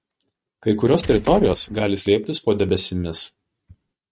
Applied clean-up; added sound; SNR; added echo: neural mask model RNNoise.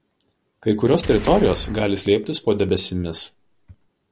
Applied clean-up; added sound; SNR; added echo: none; Boom; 13 dB; none.